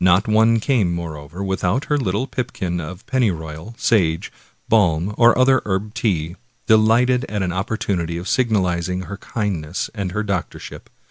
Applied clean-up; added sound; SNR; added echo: none; none; none; none.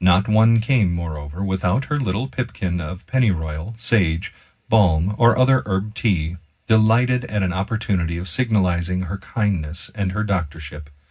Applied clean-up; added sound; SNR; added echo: none; none; none; reverberation time 0.4 s.